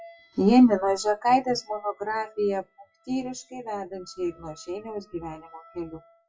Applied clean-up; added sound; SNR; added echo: classical method WPE with log-MMSE.